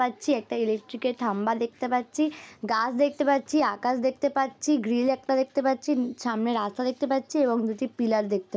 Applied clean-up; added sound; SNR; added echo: none; none; none; none.